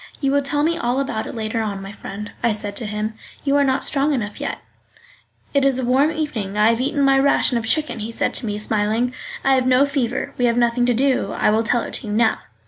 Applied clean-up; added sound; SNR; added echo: none; none; none; none.